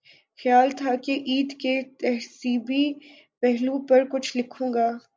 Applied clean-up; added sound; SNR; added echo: none; none; none; none.